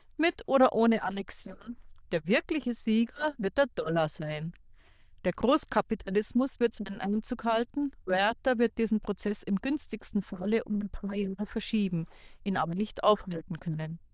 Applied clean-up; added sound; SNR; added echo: neural diffusion model UNIVERSE++.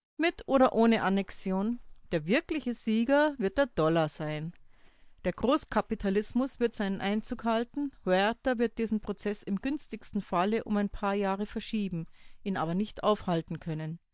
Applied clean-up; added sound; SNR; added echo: neural mask model DeepFilterNet 3.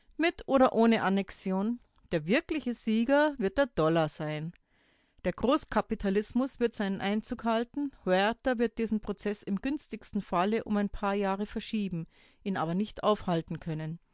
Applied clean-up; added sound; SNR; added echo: none; none; none; none.